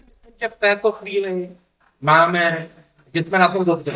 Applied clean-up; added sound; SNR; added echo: neural mask model DeepFilterNet 3.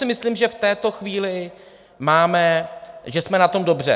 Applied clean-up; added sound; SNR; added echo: none; none; none; none.